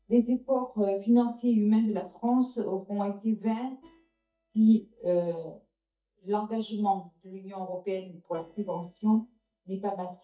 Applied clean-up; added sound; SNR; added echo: neural mask model DeepFilterNet 3.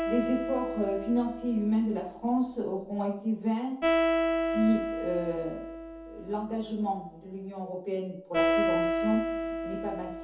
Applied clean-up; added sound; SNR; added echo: none; Acoustic guitar; 1 dB; reverberation time 0.5 s.